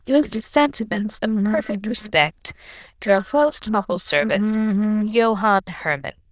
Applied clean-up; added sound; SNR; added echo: neural diffusion model UNIVERSE++.